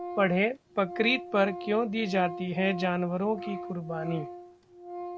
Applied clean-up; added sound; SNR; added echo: none; Organ; 11 dB; none.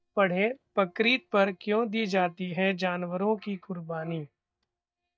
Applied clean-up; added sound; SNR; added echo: neural mask model DeepFilterNet 3.